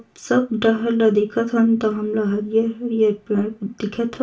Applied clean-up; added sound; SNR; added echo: none; none; none; reverberation time 0.2 s.